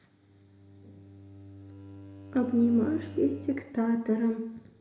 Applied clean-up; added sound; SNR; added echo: none; Bowed string instrument; 16 dB; reverberation time 0.9 s.